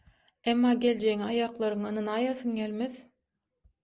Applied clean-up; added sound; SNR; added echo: none; none; none; none.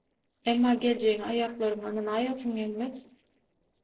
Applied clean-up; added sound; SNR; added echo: neural separator model SepFormer DNS4.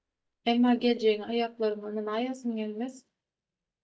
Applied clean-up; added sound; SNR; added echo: neural mask model DeepFilterNet 3.